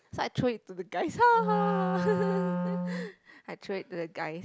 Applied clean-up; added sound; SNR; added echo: none; Wind instrument, woodwind instrument; 0 dB; none.